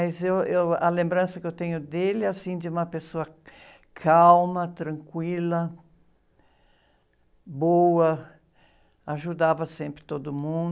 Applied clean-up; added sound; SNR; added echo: none; none; none; none.